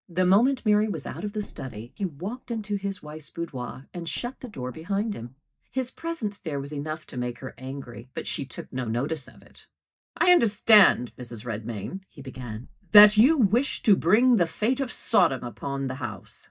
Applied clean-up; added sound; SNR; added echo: neural mask model DeepFilterNet 3.